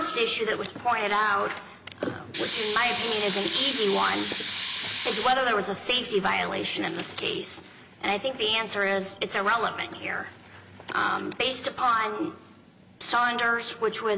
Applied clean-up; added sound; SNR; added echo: none; Hiss; -4 dB; none.